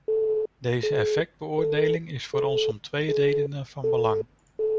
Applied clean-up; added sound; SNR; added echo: none; Alarm / Keyboard (musical); -4 dB; none.